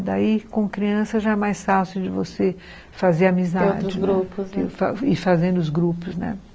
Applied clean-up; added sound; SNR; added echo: none; none; none; none.